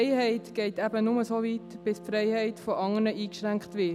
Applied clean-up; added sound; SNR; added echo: none; Trumpet; 19 dB; none.